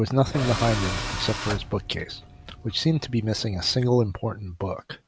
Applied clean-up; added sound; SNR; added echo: none; Tools; 8 dB; none.